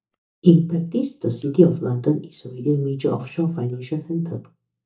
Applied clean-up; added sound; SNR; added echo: neural mask model DeepFilterNet 3.